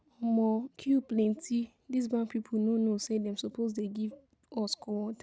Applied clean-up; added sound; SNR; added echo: none; none; none; none.